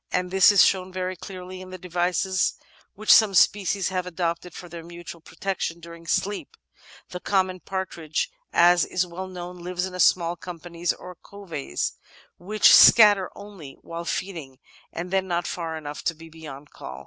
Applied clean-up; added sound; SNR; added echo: none; none; none; none.